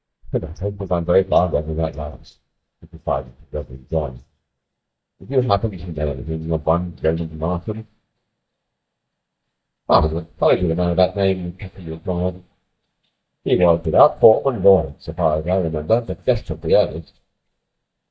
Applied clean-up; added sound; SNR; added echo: neural mask model DeepFilterNet 3.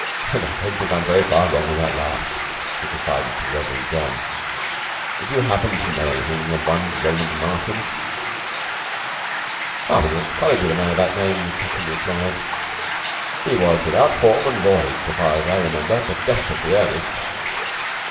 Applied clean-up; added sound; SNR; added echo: none; Stream; 3 dB; reverberation time 2.2 s.